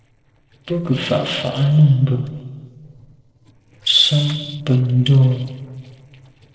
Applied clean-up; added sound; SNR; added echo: neural separator model SepFormer DNS4.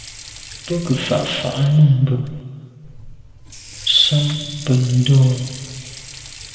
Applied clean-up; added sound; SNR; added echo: none; Sink (filling or washing) / Water; 17 dB; reverberation time 2.0 s.